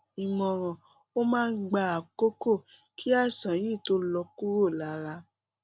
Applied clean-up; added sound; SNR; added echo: none; none; none; none.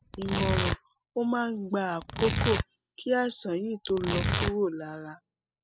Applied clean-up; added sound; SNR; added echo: classical method spectral subtraction.